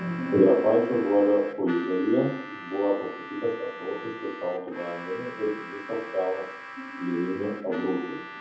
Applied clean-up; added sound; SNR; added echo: none; Harmonica; 14 dB; reverberation time 0.7 s.